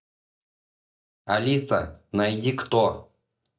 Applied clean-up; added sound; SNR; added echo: neural mask model DeepFilterNet 3.